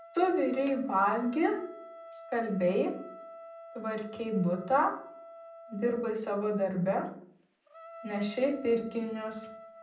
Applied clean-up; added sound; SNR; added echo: none; Trumpet; 17 dB; reverberation time 0.6 s.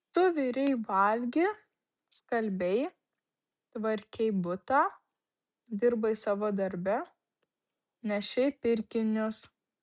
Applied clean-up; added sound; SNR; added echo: none; none; none; none.